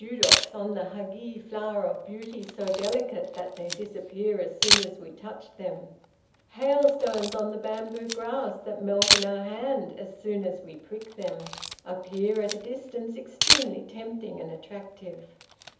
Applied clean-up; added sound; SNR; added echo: none; Camera; 0 dB; reverberation time 0.7 s.